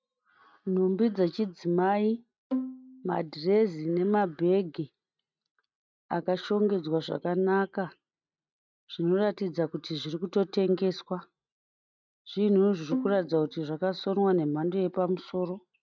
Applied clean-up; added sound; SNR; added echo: neural mask model RNNoise.